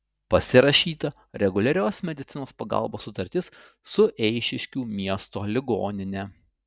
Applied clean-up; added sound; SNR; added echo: none; none; none; none.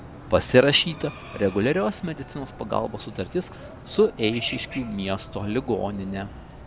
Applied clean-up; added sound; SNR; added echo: none; Chicken, rooster; 15 dB; none.